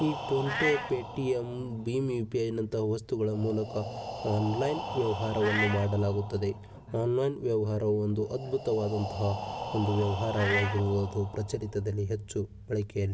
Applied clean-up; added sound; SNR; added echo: none; Breathing + Meow; 8 dB; none.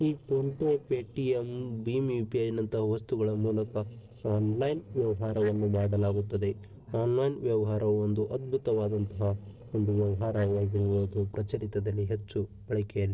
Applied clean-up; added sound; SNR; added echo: neural separator model SepFormer DNS4.